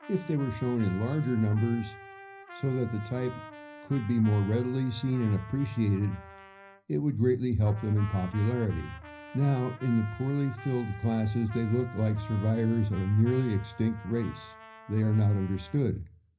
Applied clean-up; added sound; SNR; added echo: none; Trumpet; 18 dB; reverberation time 0.5 s.